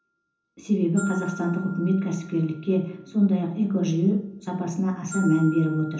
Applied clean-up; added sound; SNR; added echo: none; Glockenspiel; 18 dB; reverberation time 0.6 s.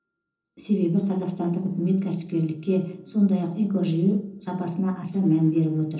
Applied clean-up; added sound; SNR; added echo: neural separator model SepFormer DNS4.